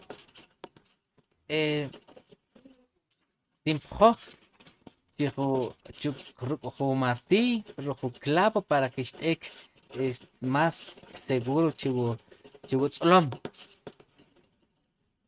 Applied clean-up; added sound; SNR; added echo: neural mask model RNNoise.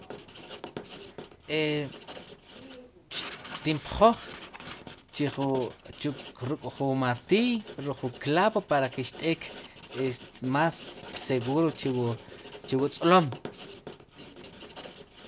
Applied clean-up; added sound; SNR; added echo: none; Writing; 12 dB; none.